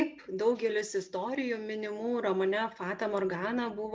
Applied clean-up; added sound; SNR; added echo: none; none; none; none.